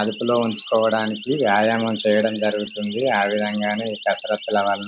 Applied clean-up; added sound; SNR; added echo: none; Siren; 15 dB; none.